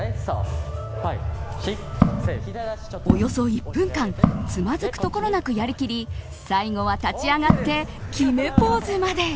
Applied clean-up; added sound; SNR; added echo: none; Walk, footsteps; 3 dB; none.